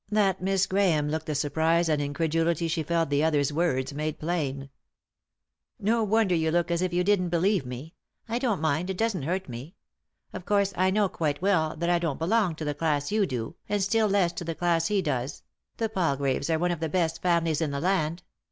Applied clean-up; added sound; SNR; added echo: none; none; none; none.